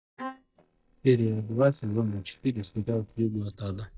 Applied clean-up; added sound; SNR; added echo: neural mask model DeepFilterNet 3.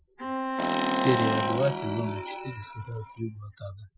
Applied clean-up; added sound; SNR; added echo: classical method Wiener filter.